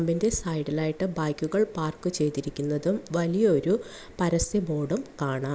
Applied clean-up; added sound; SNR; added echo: none; none; none; none.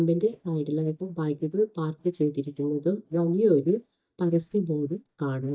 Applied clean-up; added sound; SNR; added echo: neural mask model DeepFilterNet 3.